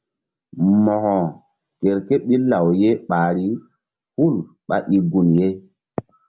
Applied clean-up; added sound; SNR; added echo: none; none; none; none.